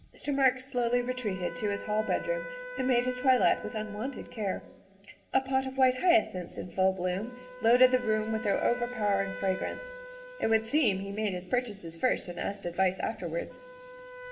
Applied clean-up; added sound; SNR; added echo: none; Wind instrument, woodwind instrument; 14 dB; reverberation time 1.8 s.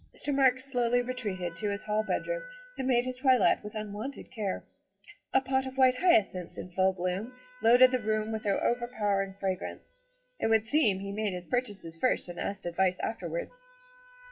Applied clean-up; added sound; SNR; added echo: classical method WPE with log-MMSE.